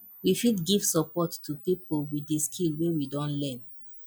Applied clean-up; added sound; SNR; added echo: classical method log-MMSE.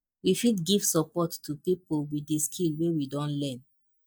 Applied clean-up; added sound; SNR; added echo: neural mask model DeepFilterNet 3.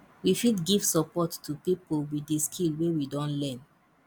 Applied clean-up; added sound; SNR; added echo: none; none; none; none.